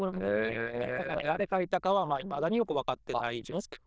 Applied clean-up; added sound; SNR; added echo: neural diffusion model UNIVERSE++.